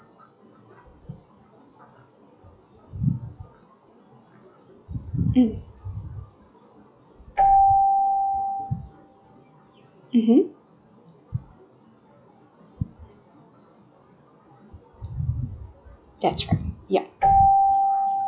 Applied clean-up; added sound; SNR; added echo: classical method log-MMSE.